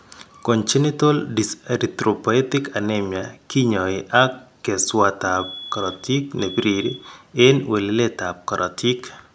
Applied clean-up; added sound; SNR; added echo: none; Alarm; 16 dB; none.